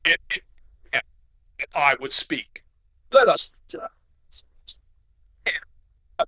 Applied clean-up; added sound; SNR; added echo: neural diffusion model UNIVERSE++.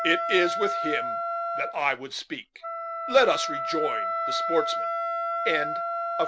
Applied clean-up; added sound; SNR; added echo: none; Wind instrument, woodwind instrument; 1 dB; none.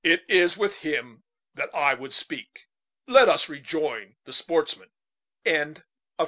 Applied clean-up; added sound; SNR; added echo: none; none; none; none.